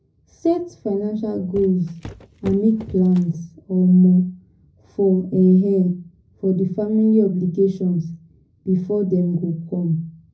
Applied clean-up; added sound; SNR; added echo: none; Walk, footsteps; 17 dB; reverberation time 0.4 s.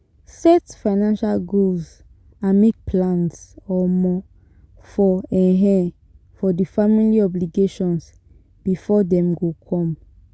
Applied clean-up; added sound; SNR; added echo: none; none; none; none.